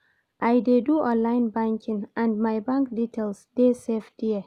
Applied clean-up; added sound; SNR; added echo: none; none; none; none.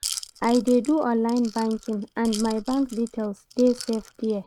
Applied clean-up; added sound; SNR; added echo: neural mask model RNNoise.